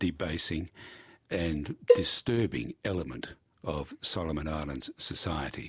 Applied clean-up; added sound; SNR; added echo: none; Cowbell; -4 dB; none.